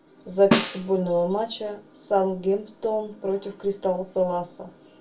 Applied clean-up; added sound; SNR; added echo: none; Snare drum; 2 dB; reverberation time 0.2 s.